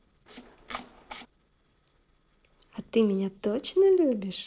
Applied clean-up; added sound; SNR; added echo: neural separator model SepFormer DNS4.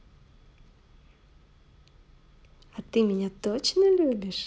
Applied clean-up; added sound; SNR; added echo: none; none; none; none.